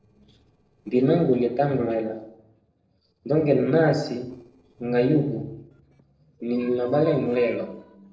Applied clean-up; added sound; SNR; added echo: neural separator model SepFormer DNS4.